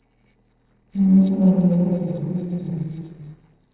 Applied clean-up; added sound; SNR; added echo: neural separator model SepFormer DNS4.